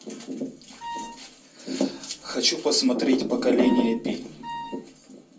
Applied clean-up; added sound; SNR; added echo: none; Wind instrument, woodwind instrument; 12 dB; reverberation time 0.2 s.